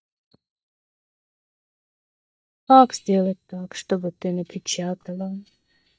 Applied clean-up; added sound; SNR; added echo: neural mask model DeepFilterNet 3.